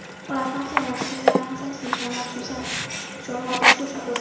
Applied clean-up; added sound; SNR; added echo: none; Sink (filling or washing); -5 dB; reverberation time 1.0 s.